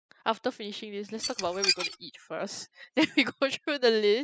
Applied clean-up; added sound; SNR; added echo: classical method spectral subtraction.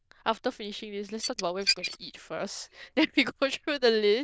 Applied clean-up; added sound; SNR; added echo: neural diffusion model UNIVERSE++.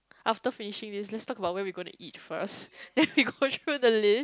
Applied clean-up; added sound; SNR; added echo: none; none; none; none.